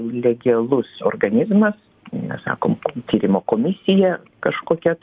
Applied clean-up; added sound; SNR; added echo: none; none; none; none.